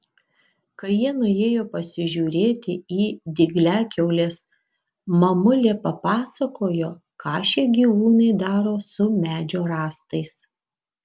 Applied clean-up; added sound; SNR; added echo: none; none; none; none.